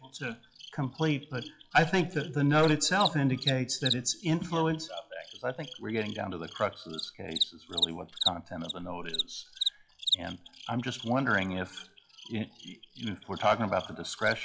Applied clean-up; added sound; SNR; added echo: classical method WPE with log-MMSE.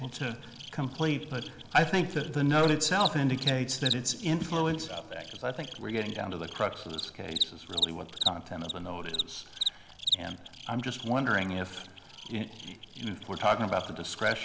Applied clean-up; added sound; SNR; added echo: none; Cricket; 7 dB; reverberation time 1.1 s.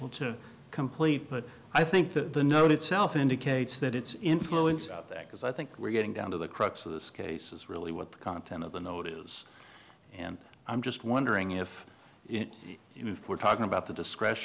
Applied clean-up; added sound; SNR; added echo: none; none; none; none.